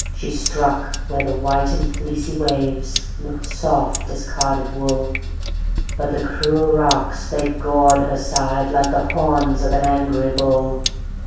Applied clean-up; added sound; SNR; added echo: none; Sink (filling or washing); 3 dB; reverberation time 0.7 s.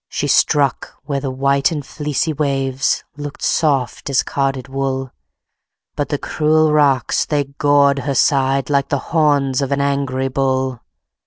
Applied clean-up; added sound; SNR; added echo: none; none; none; none.